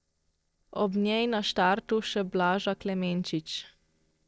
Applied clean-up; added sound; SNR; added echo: neural separator model SepFormer DNS4.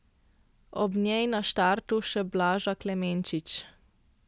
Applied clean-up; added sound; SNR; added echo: none; none; none; none.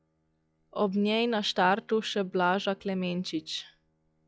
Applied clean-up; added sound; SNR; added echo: classical method log-MMSE.